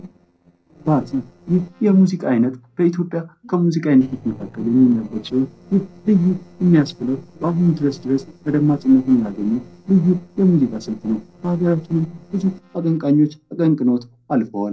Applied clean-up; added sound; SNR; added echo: neural separator model SepFormer DNS4.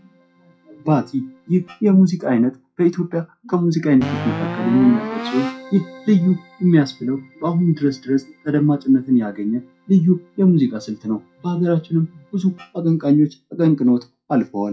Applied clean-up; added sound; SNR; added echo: classical method WPE with log-MMSE.